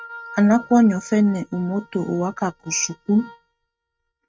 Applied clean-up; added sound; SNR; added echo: neural mask model RNNoise.